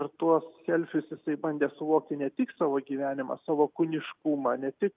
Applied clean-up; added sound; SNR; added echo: none; none; none; none.